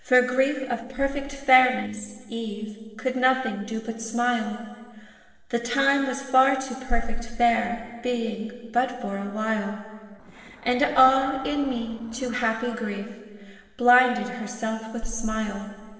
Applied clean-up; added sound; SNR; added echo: neural separator model SepFormer DNS4.